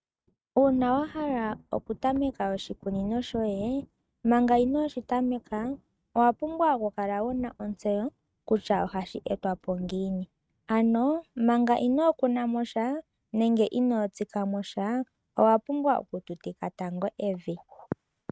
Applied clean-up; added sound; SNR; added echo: neural mask model RNNoise.